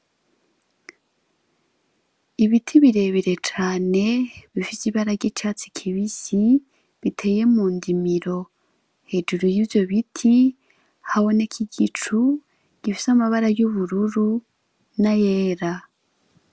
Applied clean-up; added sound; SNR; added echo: none; none; none; none.